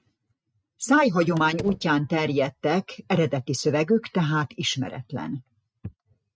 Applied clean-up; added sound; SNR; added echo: neural mask model RNNoise.